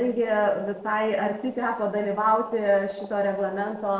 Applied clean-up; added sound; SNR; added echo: neural separator model SepFormer DNS4.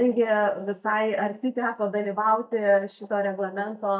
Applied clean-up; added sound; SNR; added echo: neural mask model DeepFilterNet 3.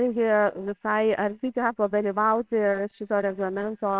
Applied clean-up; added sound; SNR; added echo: neural separator model SepFormer WHAMR!.